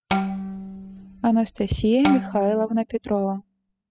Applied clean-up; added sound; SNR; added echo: classical method spectral subtraction.